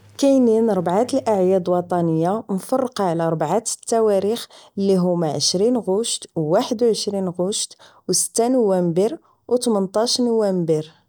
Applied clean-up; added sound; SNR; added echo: none; none; none; none.